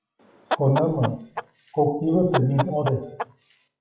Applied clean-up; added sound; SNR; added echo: classical method WPE with log-MMSE.